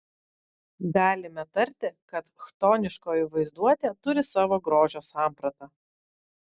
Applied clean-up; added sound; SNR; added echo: none; none; none; none.